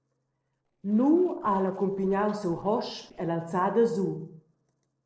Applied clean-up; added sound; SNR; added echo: neural separator model SepFormer DNS4.